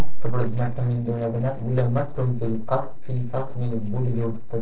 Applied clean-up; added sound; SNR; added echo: neural separator model SepFormer DNS4.